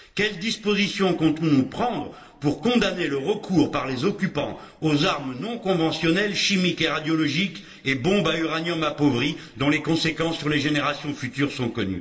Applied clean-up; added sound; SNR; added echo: none; none; none; reverberation time 1.4 s.